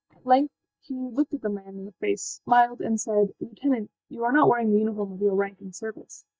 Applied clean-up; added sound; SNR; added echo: neural mask model DeepFilterNet 3.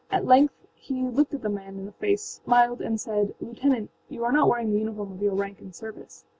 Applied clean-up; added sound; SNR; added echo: none; none; none; none.